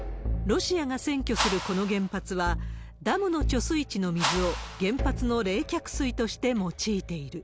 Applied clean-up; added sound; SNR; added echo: none; Whoosh, swoosh, swish; 6 dB; none.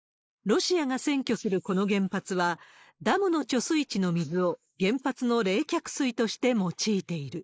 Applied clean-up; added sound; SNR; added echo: neural mask model Resemble Enhance denoiser.